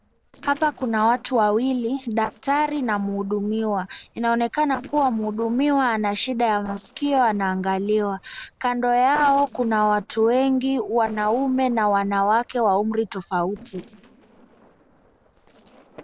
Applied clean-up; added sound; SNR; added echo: neural separator model SepFormer DNS4.